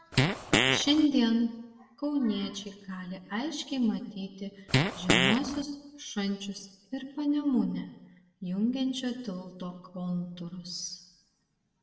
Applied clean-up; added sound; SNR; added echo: none; Fart; -5 dB; reverberation time 0.8 s.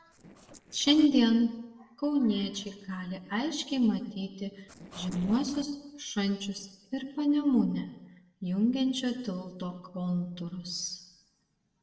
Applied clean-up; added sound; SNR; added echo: neural separator model SepFormer DNS4.